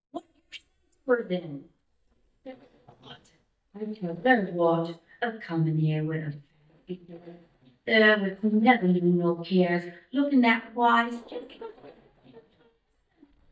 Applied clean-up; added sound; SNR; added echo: neural mask model DeepFilterNet 3.